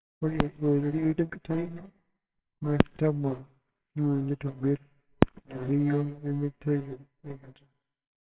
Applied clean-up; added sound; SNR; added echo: neural separator model SepFormer WHAMR!.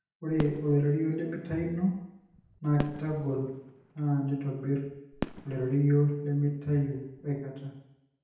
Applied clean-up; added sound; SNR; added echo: none; Fireworks; 14 dB; reverberation time 0.8 s.